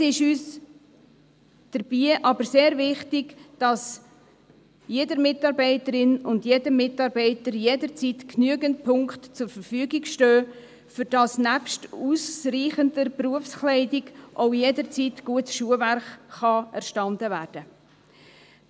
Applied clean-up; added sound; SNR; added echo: none; none; none; none.